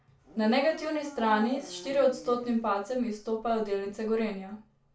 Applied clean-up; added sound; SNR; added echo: none; Dog; 17 dB; reverberation time 0.3 s.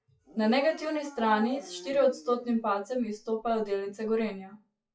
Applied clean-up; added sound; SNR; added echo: classical method WPE with log-MMSE.